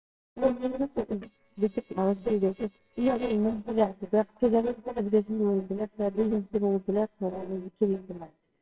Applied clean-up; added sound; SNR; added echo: neural separator model SepFormer WHAMR!.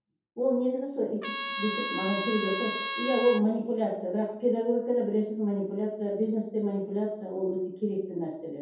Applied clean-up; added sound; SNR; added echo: none; Trumpet; 5 dB; reverberation time 0.7 s.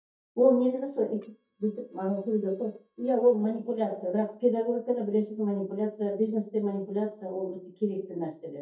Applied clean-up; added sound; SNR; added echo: neural mask model DeepFilterNet 3.